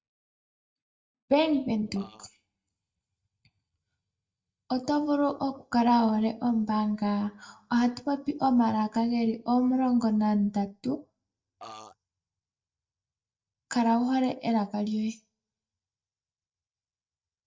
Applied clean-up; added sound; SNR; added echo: neural mask model DeepFilterNet 3.